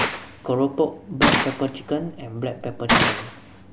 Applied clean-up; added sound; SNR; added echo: none; Gunshot, gunfire; -1 dB; none.